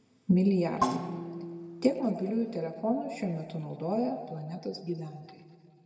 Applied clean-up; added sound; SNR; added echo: none; Percussion; 7 dB; reverberation time 1.9 s.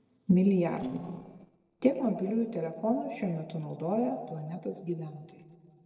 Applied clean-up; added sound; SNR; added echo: neural separator model SepFormer DNS4.